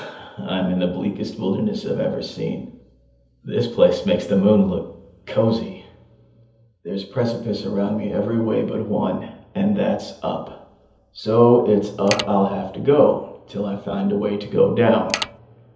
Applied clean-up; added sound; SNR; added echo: none; Mechanisms; 5 dB; reverberation time 0.7 s.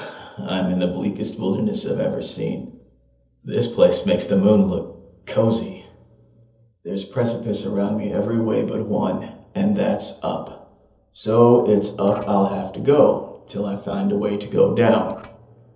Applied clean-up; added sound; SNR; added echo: neural separator model SepFormer DNS4.